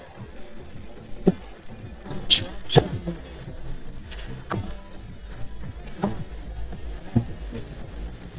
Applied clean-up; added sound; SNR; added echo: neural mask model DeepFilterNet 3.